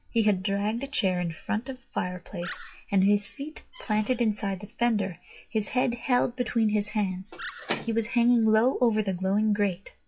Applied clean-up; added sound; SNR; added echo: classical method log-MMSE.